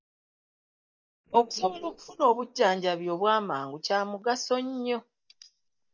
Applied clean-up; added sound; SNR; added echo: neural mask model DeepFilterNet 3.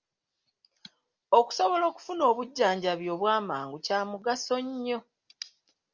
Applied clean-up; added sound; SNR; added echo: none; none; none; none.